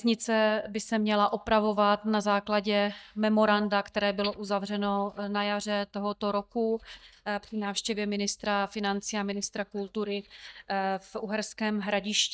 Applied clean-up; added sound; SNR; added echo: neural mask model DeepFilterNet 3.